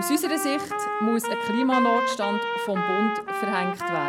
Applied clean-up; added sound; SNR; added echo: none; Trumpet; 1 dB; none.